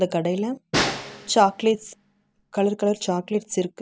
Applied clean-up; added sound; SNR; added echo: none; Snare drum; 8 dB; none.